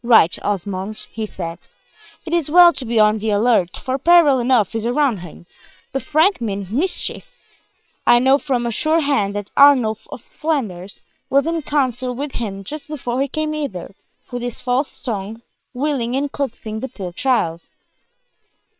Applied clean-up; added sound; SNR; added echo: neural separator model SepFormer WHAM!.